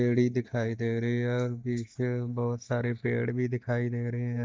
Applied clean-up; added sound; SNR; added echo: neural mask model DeepFilterNet 3.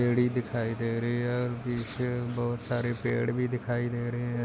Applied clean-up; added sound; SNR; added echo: none; Writing; 17 dB; none.